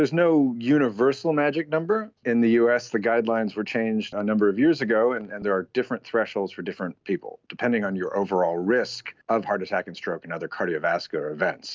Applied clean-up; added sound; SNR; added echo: none; none; none; none.